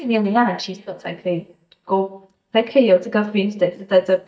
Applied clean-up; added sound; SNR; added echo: neural mask model DeepFilterNet 3.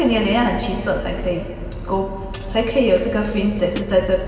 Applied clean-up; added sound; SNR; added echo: none; Hi-hat; 10 dB; reverberation time 2.3 s.